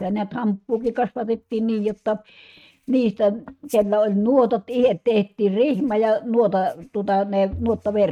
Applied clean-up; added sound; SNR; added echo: neural mask model RNNoise.